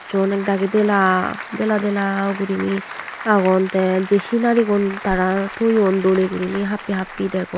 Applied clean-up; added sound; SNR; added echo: none; Applause; 14 dB; none.